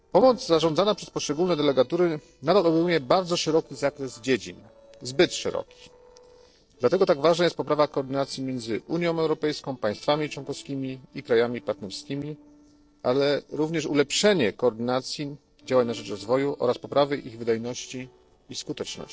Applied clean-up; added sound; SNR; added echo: neural separator model SepFormer DNS4.